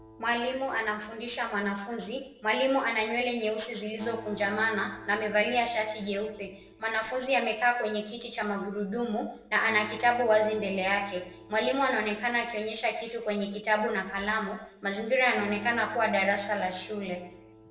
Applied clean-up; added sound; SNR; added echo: none; Acoustic guitar; 19 dB; reverberation time 0.8 s.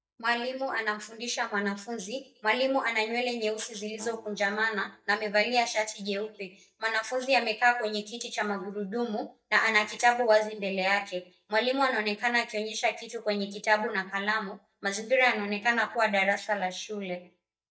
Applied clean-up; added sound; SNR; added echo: neural mask model DeepFilterNet 3.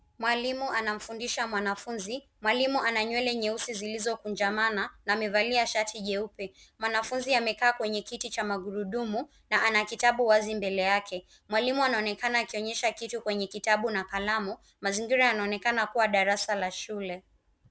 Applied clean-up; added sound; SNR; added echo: none; none; none; none.